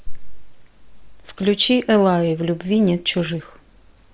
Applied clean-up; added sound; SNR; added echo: none; none; none; none.